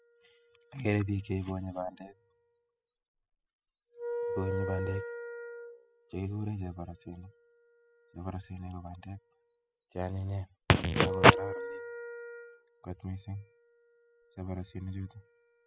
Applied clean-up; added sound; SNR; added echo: classical method spectral subtraction.